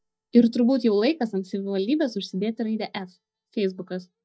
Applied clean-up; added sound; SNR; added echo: neural mask model DeepFilterNet 3.